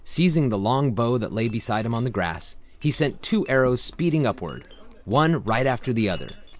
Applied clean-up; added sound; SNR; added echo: none; Chink, clink; 17 dB; none.